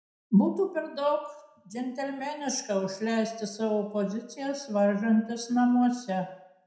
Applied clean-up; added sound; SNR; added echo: none; none; none; reverberation time 0.6 s.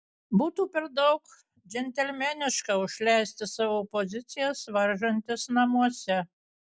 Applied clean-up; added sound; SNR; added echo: none; none; none; none.